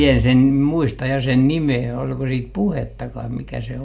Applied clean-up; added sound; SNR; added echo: none; none; none; reverberation time 0.3 s.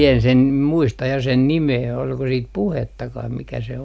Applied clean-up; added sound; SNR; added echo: none; none; none; none.